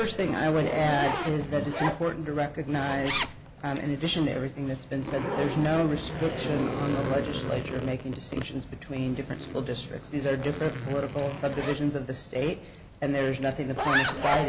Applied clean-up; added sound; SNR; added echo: none; Zipper (clothing); 5 dB; none.